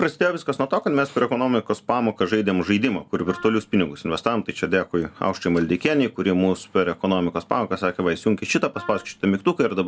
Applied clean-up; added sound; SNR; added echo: none; Wind instrument, woodwind instrument; 18 dB; none.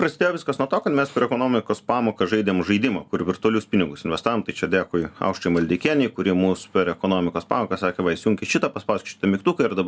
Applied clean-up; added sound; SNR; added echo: none; none; none; none.